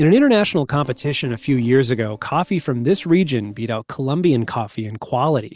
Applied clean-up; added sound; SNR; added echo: neural separator model SepFormer DNS4.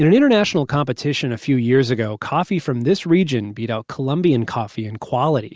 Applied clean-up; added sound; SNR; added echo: none; none; none; none.